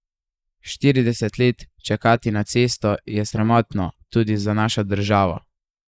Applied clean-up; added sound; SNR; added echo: neural mask model Resemble Enhance denoiser.